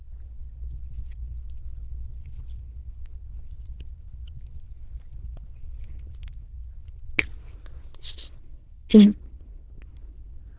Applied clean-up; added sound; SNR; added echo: neural diffusion model UNIVERSE++.